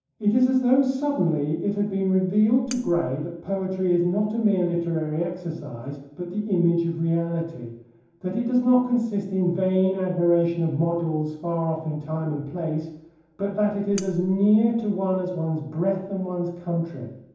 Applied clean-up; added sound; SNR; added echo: none; Cutlery, silverware; 16 dB; reverberation time 0.9 s.